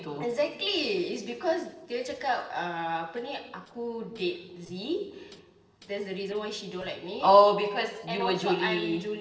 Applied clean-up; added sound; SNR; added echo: neural separator model SepFormer DNS4.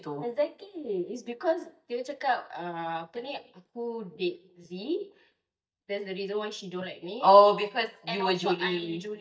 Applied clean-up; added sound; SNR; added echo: neural mask model DeepFilterNet 3.